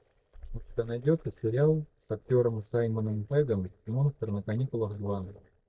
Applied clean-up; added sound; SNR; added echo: neural mask model DeepFilterNet 3.